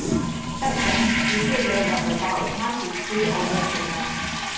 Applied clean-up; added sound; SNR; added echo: none; Toilet flush; -3 dB; reverberation time 0.8 s.